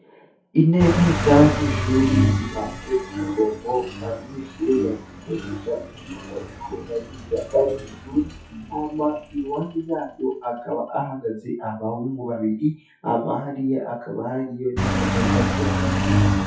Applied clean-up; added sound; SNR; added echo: classical method WPE with log-MMSE.